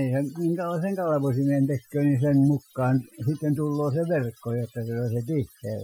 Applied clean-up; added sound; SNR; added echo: classical method Wiener filter.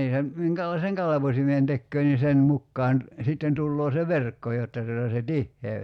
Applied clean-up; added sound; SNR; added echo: none; none; none; none.